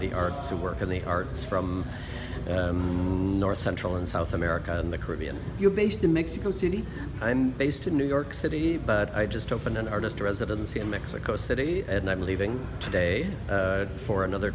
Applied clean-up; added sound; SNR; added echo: none; none; none; none.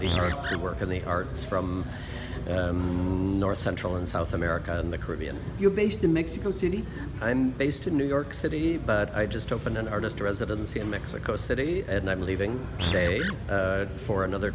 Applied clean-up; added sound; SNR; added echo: none; Animal; 4 dB; none.